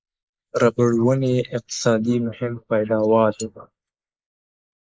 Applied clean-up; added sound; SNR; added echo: neural mask model Resemble Enhance denoiser.